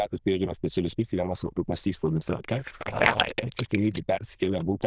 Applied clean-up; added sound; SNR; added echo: neural diffusion model UNIVERSE++.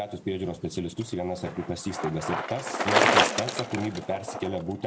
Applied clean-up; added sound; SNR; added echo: none; Bicycle; -2 dB; none.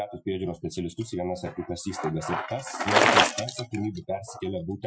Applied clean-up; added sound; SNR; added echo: classical method Wiener filter.